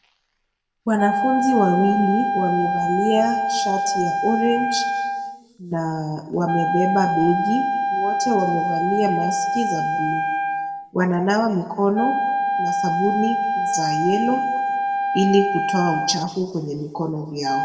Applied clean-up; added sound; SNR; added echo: none; Wind instrument, woodwind instrument; 0 dB; reverberation time 1.5 s.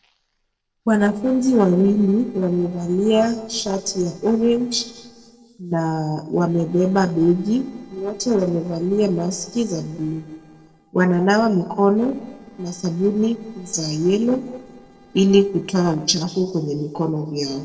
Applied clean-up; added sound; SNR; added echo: neural separator model SepFormer DNS4.